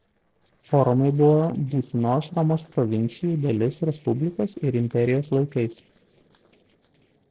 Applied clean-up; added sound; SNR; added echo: neural separator model SepFormer DNS4.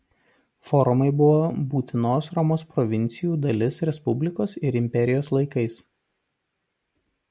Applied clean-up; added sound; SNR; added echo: none; none; none; none.